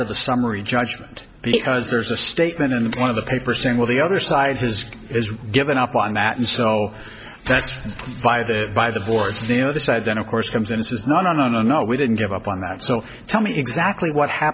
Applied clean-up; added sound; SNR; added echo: none; none; none; none.